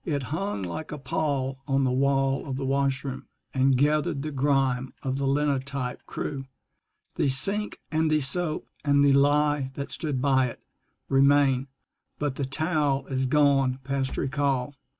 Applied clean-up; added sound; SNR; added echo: none; none; none; none.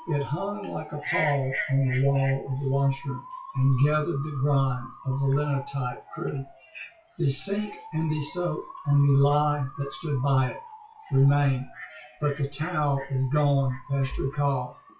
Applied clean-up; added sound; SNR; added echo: classical method WPE with log-MMSE.